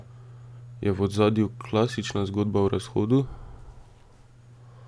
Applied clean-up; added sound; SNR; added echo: none; none; none; none.